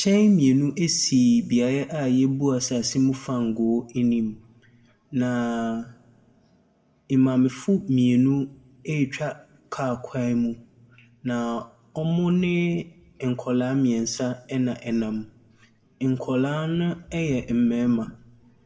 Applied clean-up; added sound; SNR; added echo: none; none; none; reverberation time 0.5 s.